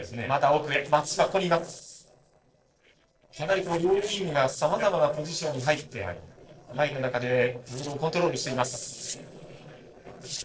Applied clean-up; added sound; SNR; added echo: neural separator model SepFormer DNS4.